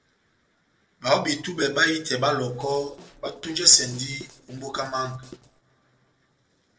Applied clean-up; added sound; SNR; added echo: neural separator model SepFormer DNS4.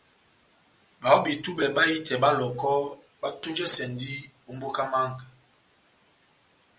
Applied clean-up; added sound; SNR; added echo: none; none; none; none.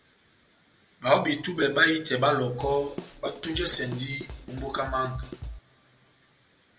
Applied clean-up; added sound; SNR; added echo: none; Drum kit; 14 dB; reverberation time 0.8 s.